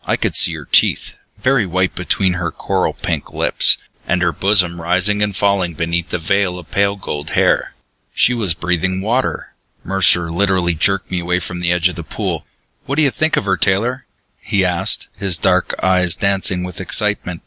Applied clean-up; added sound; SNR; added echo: none; none; none; none.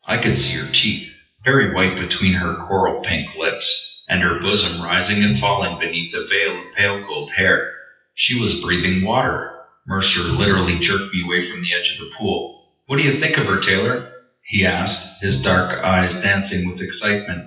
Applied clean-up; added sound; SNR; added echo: classical method WPE with log-MMSE.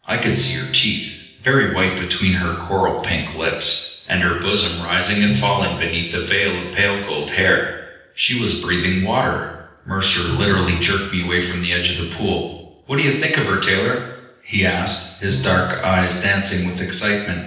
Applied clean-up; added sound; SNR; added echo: neural separator model SepFormer DNS4.